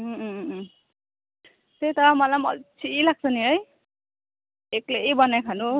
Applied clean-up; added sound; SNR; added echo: none; none; none; none.